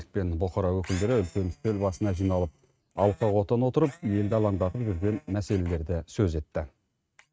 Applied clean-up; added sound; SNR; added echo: neural mask model RNNoise.